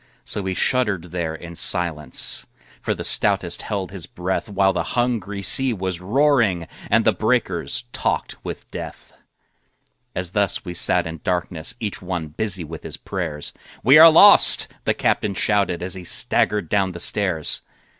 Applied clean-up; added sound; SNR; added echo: none; none; none; none.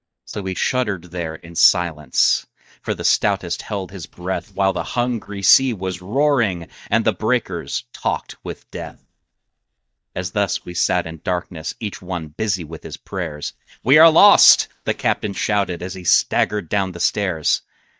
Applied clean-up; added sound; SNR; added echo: neural mask model DeepFilterNet 3.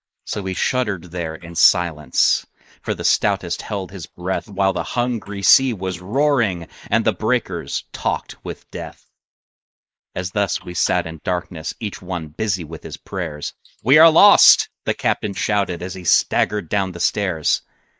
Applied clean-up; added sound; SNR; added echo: neural mask model Resemble Enhance denoiser.